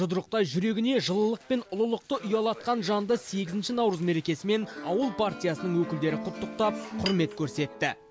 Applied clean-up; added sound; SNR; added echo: none; none; none; none.